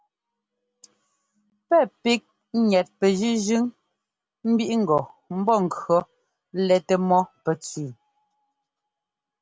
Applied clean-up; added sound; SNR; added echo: none; none; none; none.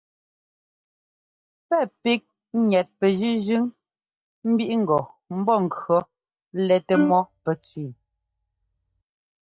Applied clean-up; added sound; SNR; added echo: neural mask model DeepFilterNet 3.